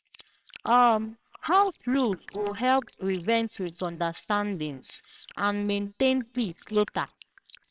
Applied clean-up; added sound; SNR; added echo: neural separator model SepFormer WHAMR!.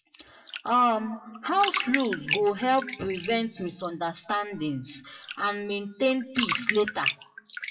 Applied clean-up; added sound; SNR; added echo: classical method WPE with log-MMSE.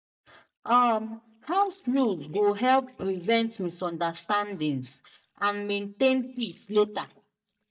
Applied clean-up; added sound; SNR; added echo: neural mask model DeepFilterNet 3.